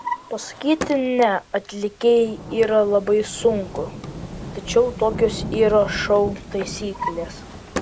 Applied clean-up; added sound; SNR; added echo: none; Drawer open or close + Rain / Thunderstorm; 11 dB; none.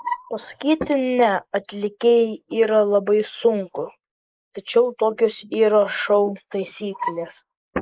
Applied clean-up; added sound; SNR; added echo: neural mask model Resemble Enhance denoiser.